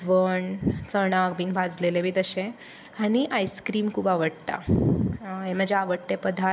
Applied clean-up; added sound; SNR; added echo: none; none; none; none.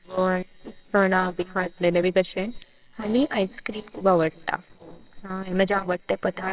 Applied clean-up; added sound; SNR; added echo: neural separator model SepFormer WHAMR!.